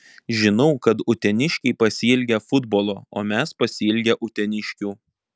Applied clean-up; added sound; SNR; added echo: none; none; none; none.